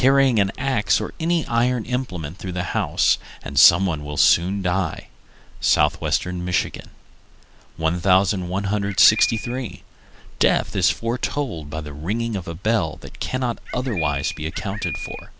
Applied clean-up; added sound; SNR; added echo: none; Bird; 9 dB; none.